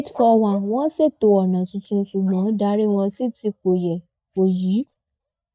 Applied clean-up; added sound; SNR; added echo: neural mask model DeepFilterNet 3.